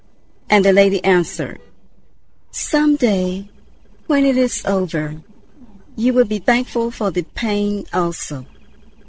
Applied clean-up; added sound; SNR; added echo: neural separator model SepFormer DNS4.